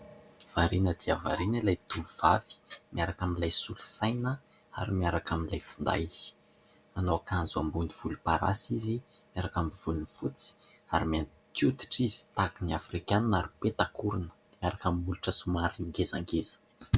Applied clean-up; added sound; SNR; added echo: none; none; none; none.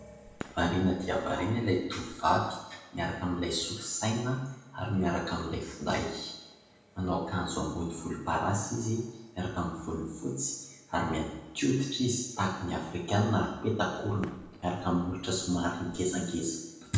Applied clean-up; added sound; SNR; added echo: none; Fireworks; 18 dB; reverberation time 0.9 s.